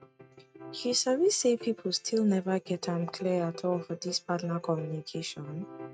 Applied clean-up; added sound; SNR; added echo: neural mask model RNNoise.